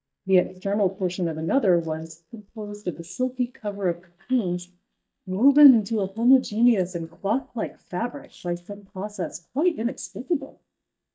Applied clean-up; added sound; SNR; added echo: neural mask model DeepFilterNet 3.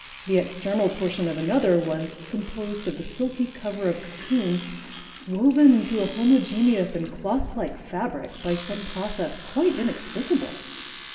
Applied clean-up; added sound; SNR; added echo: none; Domestic sounds, home sounds; 16 dB; reverberation time 1.9 s.